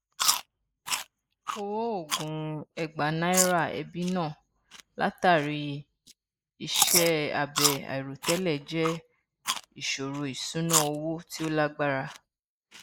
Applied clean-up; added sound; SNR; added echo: neural mask model Resemble Enhance denoiser.